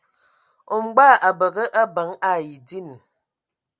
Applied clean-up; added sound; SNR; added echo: none; none; none; none.